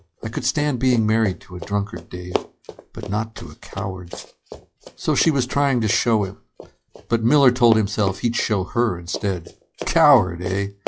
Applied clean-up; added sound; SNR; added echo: classical method log-MMSE.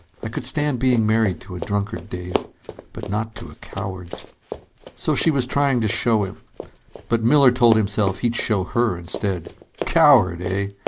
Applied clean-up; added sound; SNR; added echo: none; Run; 13 dB; none.